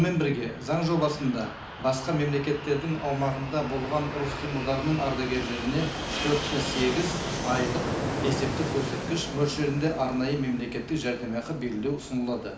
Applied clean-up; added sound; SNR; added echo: none; Fixed-wing aircraft, airplane; 6 dB; reverberation time 0.4 s.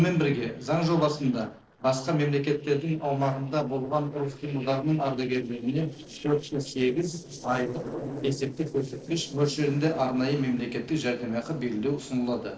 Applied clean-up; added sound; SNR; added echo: neural separator model SepFormer DNS4.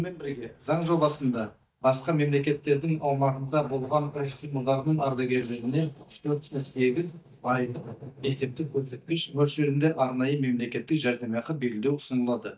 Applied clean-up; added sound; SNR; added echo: neural mask model DeepFilterNet 3.